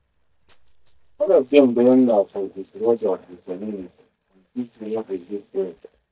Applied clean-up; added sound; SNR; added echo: neural mask model DeepFilterNet 3.